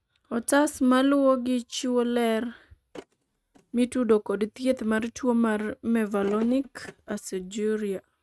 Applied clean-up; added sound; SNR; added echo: neural mask model RNNoise.